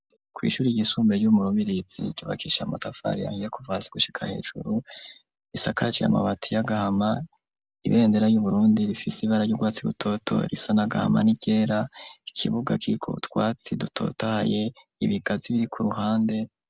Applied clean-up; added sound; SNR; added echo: none; none; none; none.